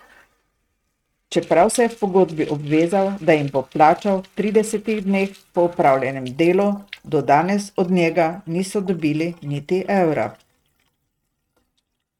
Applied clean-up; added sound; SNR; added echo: neural mask model RNNoise.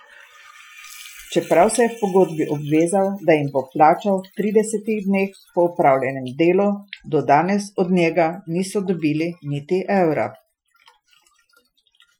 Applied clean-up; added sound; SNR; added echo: classical method Wiener filter.